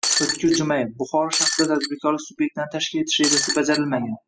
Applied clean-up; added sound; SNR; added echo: classical method spectral subtraction.